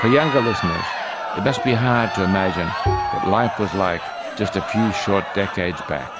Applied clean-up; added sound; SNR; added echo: none; Bowed string instrument + Crowd; 4 dB; none.